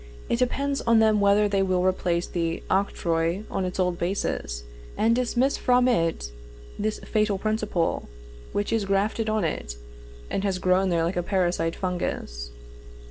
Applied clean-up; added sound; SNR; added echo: none; Engine; 14 dB; none.